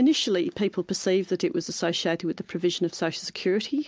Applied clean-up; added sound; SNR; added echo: none; none; none; none.